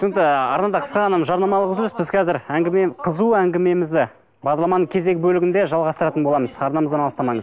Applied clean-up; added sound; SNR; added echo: none; none; none; none.